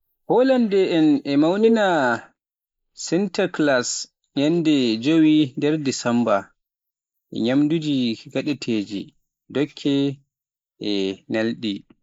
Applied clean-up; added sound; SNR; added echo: neural mask model Resemble Enhance denoiser.